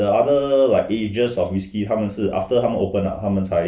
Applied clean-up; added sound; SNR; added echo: none; none; none; none.